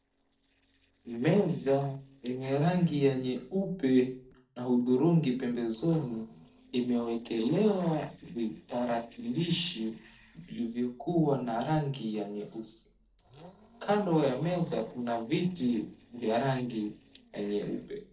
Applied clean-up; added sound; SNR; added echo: neural separator model SepFormer DNS4.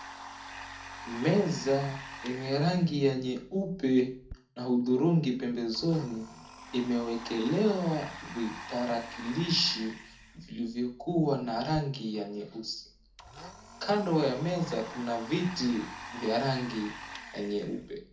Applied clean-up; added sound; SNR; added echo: none; Domestic sounds, home sounds; 15 dB; reverberation time 0.4 s.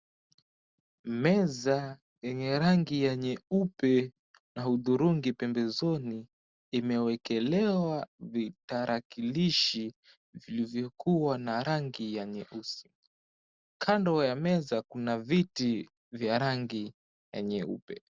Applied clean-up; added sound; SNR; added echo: none; none; none; none.